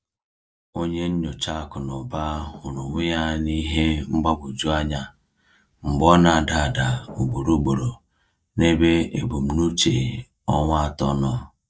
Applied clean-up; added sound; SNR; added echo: neural mask model DeepFilterNet 3.